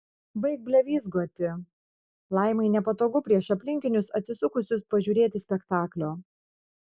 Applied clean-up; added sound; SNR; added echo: none; none; none; none.